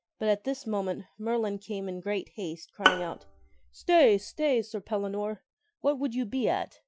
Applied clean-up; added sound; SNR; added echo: classical method Wiener filter.